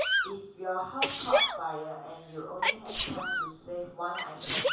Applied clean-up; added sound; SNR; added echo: none; Sneeze; -5 dB; reverberation time 0.7 s.